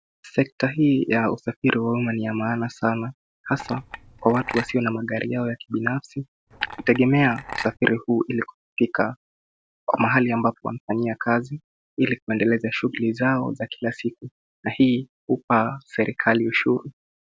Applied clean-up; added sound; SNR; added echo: none; Chink, clink; 13 dB; none.